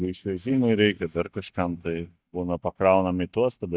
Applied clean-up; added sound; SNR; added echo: neural mask model DeepFilterNet 3.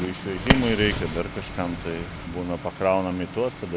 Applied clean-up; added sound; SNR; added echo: none; Fire; 2 dB; none.